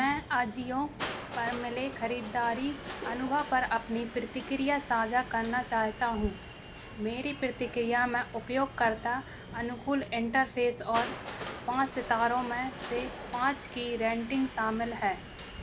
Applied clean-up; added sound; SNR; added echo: none; Crushing + Subway, metro, underground; 11 dB; none.